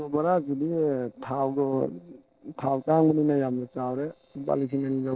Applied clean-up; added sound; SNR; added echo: neural separator model SepFormer DNS4.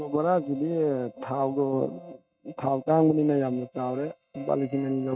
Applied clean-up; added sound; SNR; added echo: neural mask model RNNoise.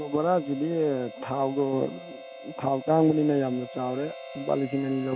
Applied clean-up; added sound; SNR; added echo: none; Harmonica; 15 dB; none.